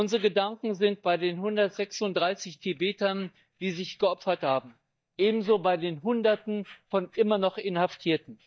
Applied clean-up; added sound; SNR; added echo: neural mask model DeepFilterNet 3.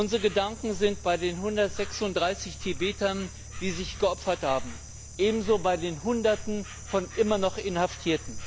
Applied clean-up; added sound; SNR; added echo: none; Insect; 11 dB; none.